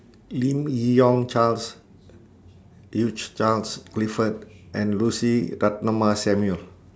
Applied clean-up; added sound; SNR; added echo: none; none; none; none.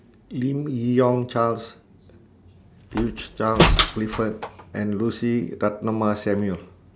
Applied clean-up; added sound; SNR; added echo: none; Slam; 0 dB; none.